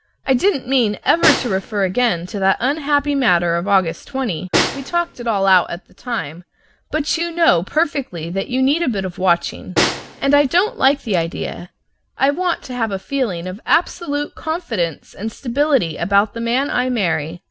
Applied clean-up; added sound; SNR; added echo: none; Snare drum; 8 dB; none.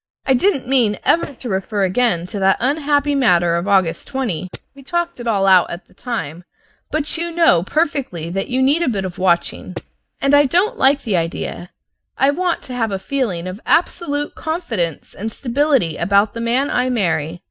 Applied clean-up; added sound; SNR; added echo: neural mask model DeepFilterNet 3.